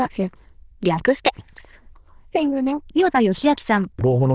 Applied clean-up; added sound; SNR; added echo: neural diffusion model UNIVERSE++.